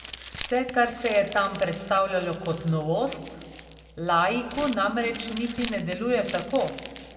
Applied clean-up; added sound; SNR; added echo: none; Crumpling, crinkling; 10 dB; reverberation time 1.5 s.